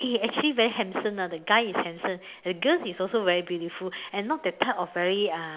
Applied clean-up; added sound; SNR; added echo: none; none; none; none.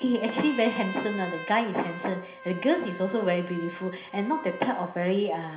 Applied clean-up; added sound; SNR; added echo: none; Trumpet; 14 dB; reverberation time 0.5 s.